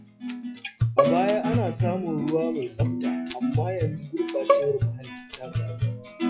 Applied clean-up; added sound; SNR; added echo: classical method log-MMSE.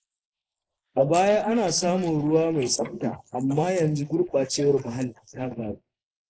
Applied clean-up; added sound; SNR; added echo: neural mask model Resemble Enhance denoiser.